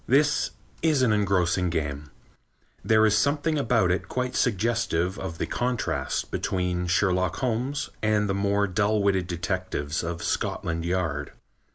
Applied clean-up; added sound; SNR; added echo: none; none; none; none.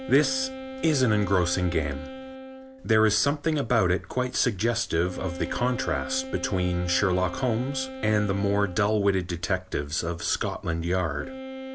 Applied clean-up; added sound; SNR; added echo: none; Wind instrument, woodwind instrument; 13 dB; none.